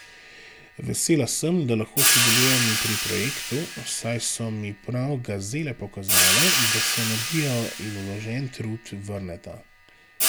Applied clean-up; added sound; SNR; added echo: none; Cymbal; -2 dB; none.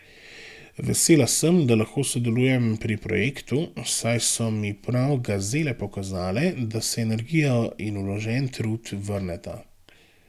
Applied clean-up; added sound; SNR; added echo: none; none; none; none.